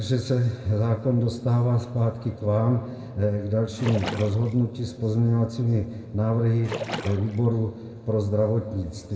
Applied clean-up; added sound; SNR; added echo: none; Splash, splatter; 10 dB; reverberation time 1.4 s.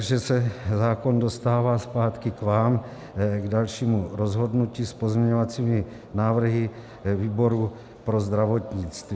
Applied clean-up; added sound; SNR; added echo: none; none; none; none.